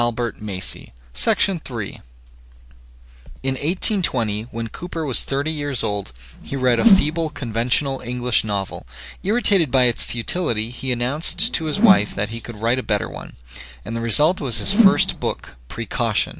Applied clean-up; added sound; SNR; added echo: none; Whoosh, swoosh, swish; 0 dB; none.